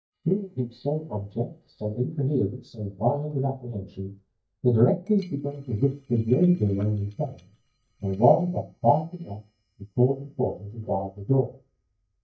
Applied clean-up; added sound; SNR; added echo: neural mask model DeepFilterNet 3.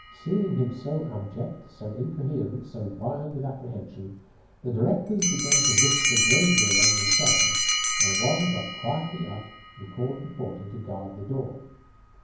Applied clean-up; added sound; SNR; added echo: none; Bell; -2 dB; reverberation time 0.9 s.